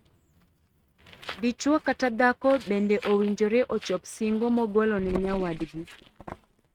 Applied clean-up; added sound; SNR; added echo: neural mask model RNNoise.